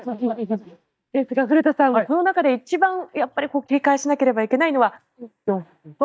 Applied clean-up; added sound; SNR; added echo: neural mask model DeepFilterNet 3.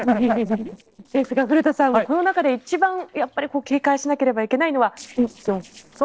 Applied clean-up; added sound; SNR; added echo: neural separator model SepFormer DNS4.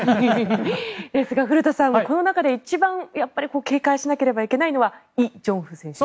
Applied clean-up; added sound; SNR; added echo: none; none; none; none.